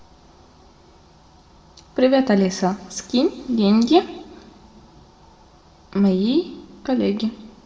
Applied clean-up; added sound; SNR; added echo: none; none; none; reverberation time 1.0 s.